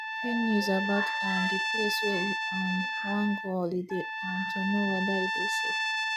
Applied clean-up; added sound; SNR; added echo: none; Trumpet; 0 dB; none.